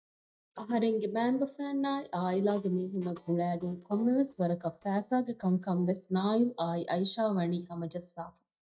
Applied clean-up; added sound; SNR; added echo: neural mask model DeepFilterNet 3.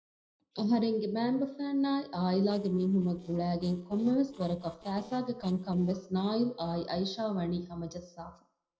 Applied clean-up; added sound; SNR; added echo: neural separator model SepFormer DNS4.